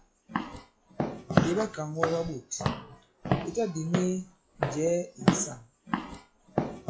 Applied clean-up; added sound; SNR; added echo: classical method log-MMSE.